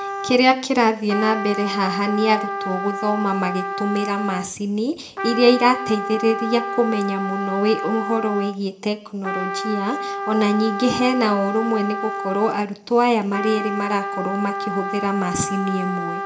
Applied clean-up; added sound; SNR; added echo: none; Trumpet; 6 dB; reverberation time 0.5 s.